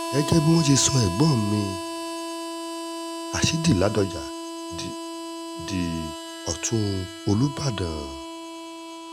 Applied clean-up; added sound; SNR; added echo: none; Harmonica; 8 dB; none.